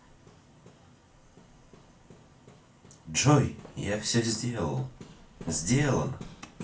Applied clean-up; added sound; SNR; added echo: none; Hammer; 18 dB; reverberation time 0.2 s.